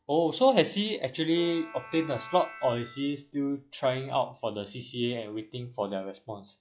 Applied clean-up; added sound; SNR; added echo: classical method log-MMSE.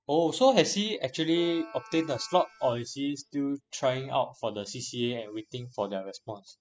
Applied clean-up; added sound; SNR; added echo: classical method spectral subtraction.